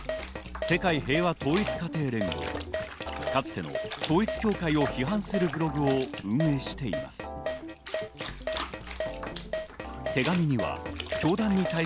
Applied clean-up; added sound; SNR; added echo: none; Trickle, dribble / Splash, splatter + Keyboard (musical); 6 dB; none.